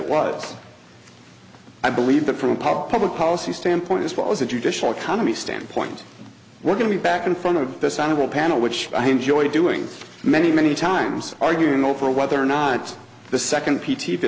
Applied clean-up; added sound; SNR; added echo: none; none; none; none.